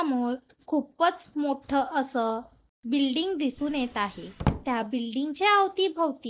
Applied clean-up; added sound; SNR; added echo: none; Drawer open or close; 6 dB; none.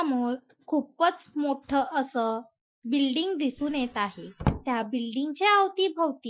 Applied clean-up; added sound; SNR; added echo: classical method Wiener filter.